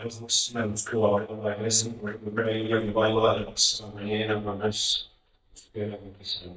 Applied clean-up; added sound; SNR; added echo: neural mask model DeepFilterNet 3.